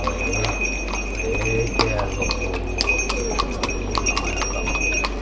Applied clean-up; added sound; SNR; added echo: none; Livestock, farm animals, working animals; -1 dB; none.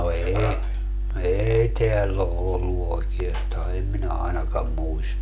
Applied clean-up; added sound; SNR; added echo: none; none; none; none.